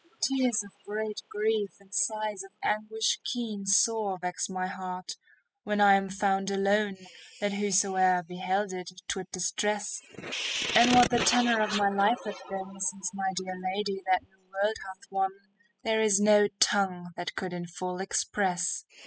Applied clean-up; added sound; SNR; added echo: classical method spectral subtraction.